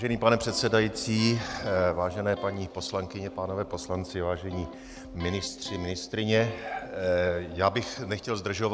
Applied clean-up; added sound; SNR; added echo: none; Electric guitar; 15 dB; none.